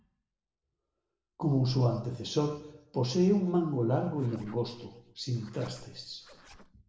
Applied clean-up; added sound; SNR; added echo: neural separator model SepFormer DNS4.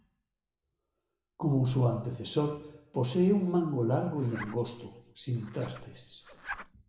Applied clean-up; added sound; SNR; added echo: none; Zipper (clothing); 16 dB; reverberation time 0.7 s.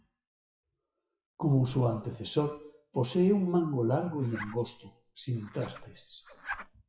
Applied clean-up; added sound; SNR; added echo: classical method WPE with log-MMSE.